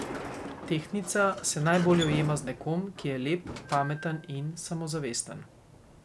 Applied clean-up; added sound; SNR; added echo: none; Sliding door; 11 dB; none.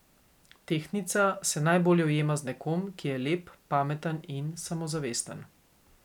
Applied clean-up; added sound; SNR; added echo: none; none; none; none.